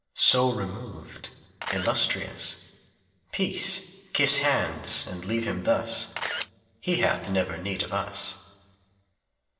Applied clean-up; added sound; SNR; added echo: neural separator model SepFormer DNS4.